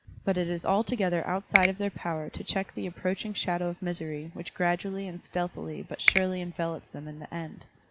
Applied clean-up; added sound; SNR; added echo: none; Finger snapping; 0 dB; none.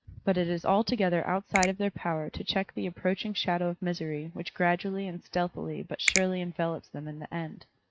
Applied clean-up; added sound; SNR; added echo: neural mask model RNNoise.